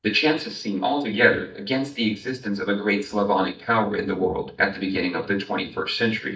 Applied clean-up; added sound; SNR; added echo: neural mask model DeepFilterNet 3.